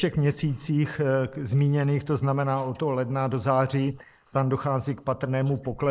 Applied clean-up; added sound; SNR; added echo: neural mask model Resemble Enhance denoiser.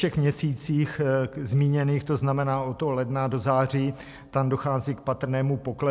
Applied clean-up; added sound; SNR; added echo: none; none; none; none.